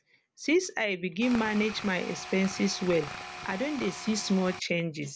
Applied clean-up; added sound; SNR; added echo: none; Tools; 11 dB; none.